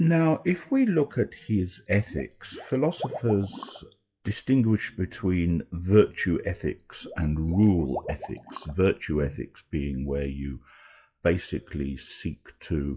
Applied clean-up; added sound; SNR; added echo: classical method WPE with log-MMSE.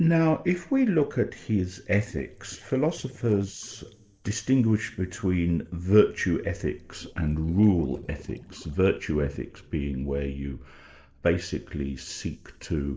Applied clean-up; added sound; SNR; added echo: neural separator model SepFormer DNS4.